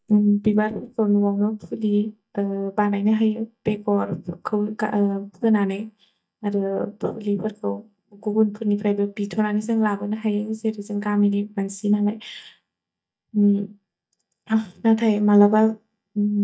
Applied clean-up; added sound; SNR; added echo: neural mask model DeepFilterNet 3.